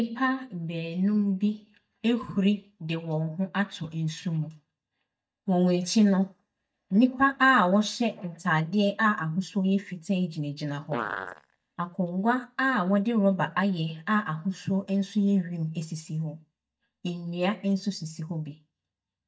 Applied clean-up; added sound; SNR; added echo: neural mask model DeepFilterNet 3.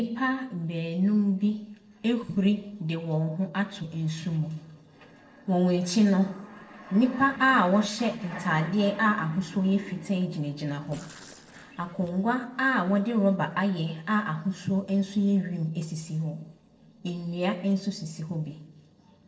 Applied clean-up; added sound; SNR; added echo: neural separator model SepFormer DNS4.